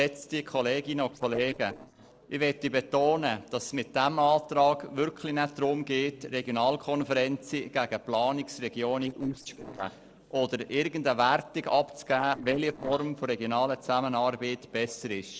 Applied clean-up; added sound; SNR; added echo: neural separator model SepFormer DNS4.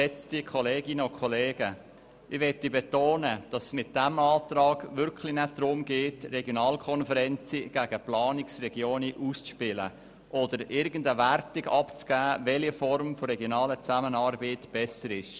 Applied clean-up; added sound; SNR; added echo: none; none; none; none.